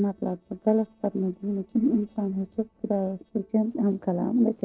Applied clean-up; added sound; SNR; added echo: neural separator model SepFormer DNS4.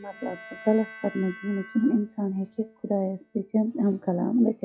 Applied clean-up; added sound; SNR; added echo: classical method log-MMSE.